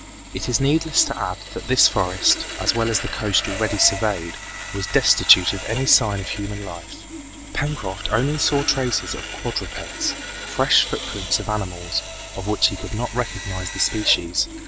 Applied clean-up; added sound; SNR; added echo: none; Hiss + Sawing; 10 dB; none.